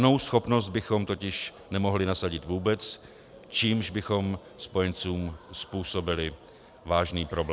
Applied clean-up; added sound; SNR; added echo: none; none; none; none.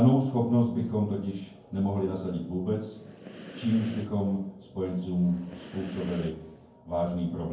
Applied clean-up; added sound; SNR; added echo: none; Breathing; 17 dB; reverberation time 0.9 s.